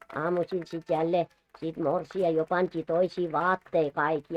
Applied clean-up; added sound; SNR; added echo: neural mask model RNNoise.